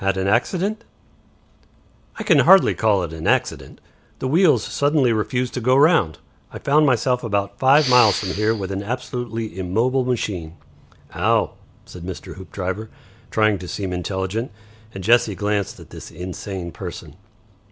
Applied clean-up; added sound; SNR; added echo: none; Respiratory sounds; 7 dB; none.